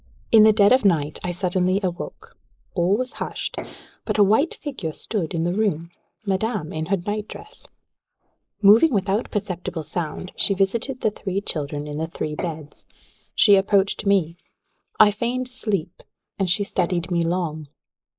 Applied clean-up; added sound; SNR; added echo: neural mask model Resemble Enhance denoiser.